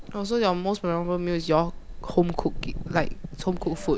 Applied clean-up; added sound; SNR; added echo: none; Engine; 8 dB; none.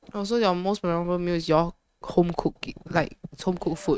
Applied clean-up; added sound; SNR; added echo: neural mask model RNNoise.